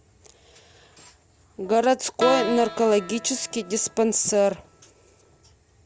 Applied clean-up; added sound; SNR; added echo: none; Keyboard (musical); 9 dB; none.